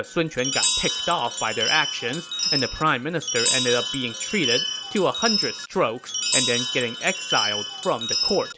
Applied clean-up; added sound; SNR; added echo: none; Chime; 1 dB; none.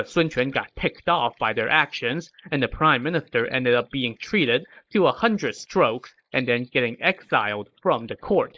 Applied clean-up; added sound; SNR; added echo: neural mask model Resemble Enhance denoiser.